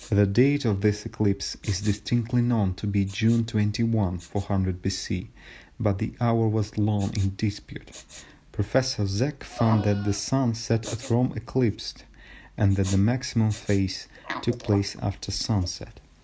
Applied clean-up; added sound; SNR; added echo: none; Livestock, farm animals, working animals + Respiratory sounds; 19 dB; none.